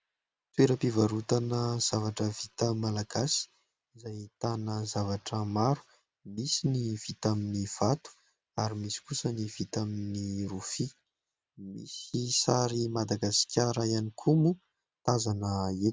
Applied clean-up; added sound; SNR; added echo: none; none; none; none.